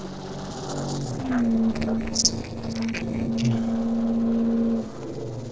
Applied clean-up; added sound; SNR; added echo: neural separator model SepFormer DNS4.